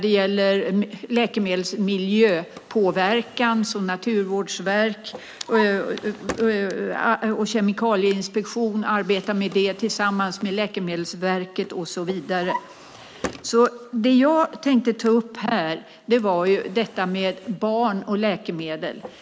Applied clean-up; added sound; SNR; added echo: none; Drawer open or close; 19 dB; none.